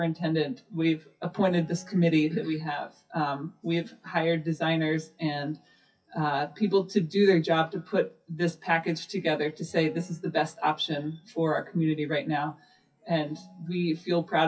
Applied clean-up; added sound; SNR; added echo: classical method WPE with log-MMSE.